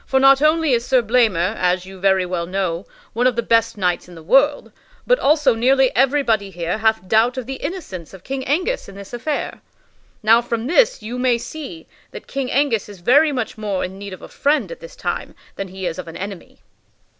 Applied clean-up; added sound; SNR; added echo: none; none; none; none.